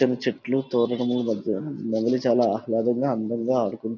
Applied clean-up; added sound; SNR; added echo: none; none; none; none.